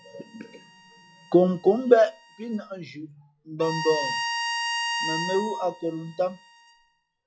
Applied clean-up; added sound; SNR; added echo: classical method log-MMSE.